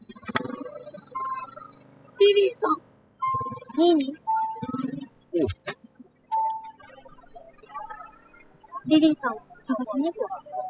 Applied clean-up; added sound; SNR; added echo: classical method spectral subtraction.